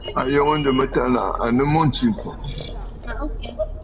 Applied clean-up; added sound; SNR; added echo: none; Livestock, farm animals, working animals; 10 dB; reverberation time 1.3 s.